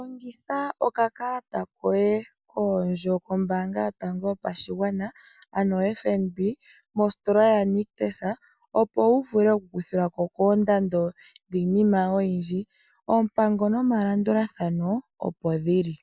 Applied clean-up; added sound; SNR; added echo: none; none; none; none.